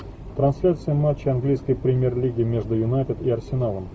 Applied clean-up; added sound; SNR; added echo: none; none; none; none.